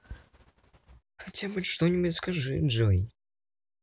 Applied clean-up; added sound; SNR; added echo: none; none; none; none.